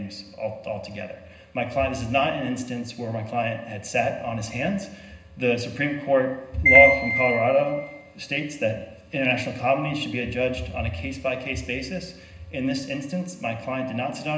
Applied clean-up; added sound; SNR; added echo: none; Piano; -4 dB; reverberation time 0.9 s.